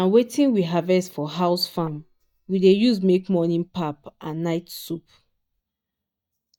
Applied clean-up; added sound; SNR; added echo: neural mask model DeepFilterNet 3.